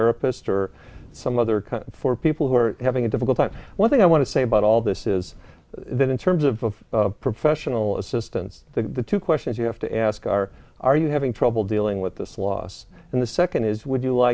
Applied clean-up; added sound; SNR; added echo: none; none; none; none.